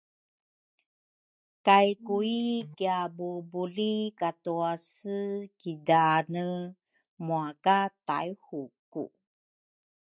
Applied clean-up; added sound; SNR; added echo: neural mask model DeepFilterNet 3.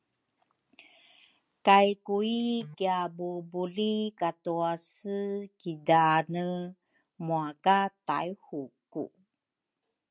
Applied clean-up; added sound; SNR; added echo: none; none; none; none.